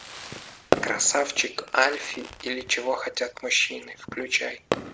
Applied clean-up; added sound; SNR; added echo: none; Fireworks; 6 dB; none.